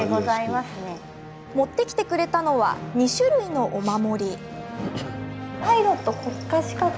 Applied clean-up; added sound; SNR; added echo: none; none; none; none.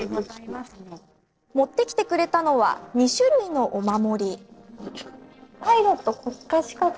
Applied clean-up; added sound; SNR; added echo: neural separator model SepFormer DNS4.